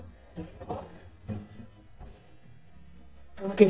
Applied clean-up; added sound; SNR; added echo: neural mask model DeepFilterNet 3.